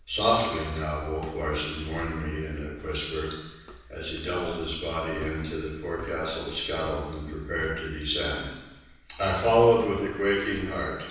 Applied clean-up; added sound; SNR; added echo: none; Walk, footsteps; 20 dB; reverberation time 1.1 s.